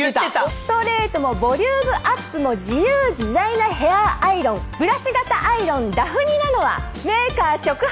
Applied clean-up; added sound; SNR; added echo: none; none; none; none.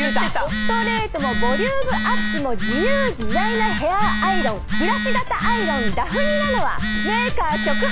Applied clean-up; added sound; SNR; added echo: none; Telephone; -2 dB; none.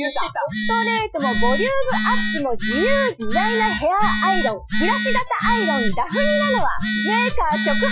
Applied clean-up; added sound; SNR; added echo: classical method Wiener filter.